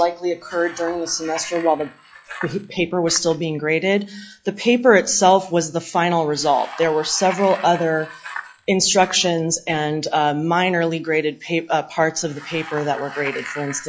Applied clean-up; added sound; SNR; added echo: classical method log-MMSE.